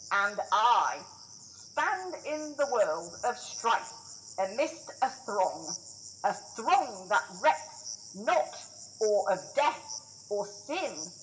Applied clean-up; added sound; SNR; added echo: none; Cricket; 15 dB; reverberation time 0.6 s.